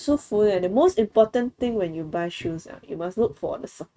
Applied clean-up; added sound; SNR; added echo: neural mask model RNNoise.